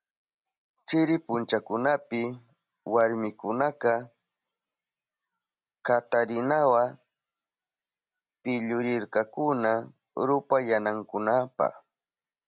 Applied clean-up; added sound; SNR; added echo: none; none; none; none.